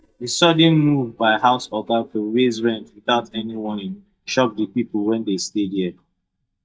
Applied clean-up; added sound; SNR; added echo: neural mask model DeepFilterNet 3.